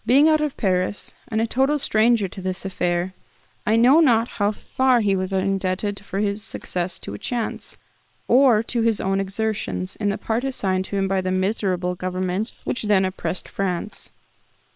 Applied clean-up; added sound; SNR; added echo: neural separator model SepFormer WHAM!.